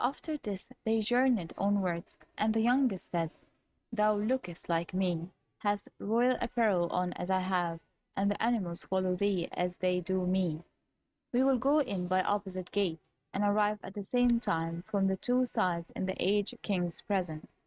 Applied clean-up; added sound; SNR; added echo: neural mask model RNNoise.